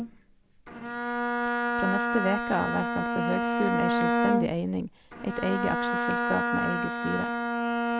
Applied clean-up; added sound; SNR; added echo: none; Bowed string instrument; -3 dB; none.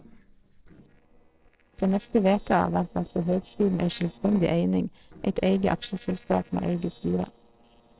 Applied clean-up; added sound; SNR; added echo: neural separator model SepFormer DNS4.